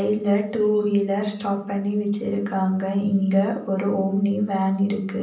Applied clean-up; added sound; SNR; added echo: none; none; none; reverberation time 0.6 s.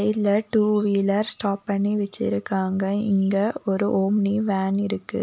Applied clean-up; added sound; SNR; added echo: none; none; none; none.